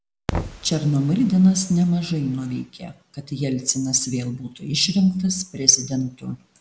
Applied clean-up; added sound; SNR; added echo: none; Knock; 15 dB; none.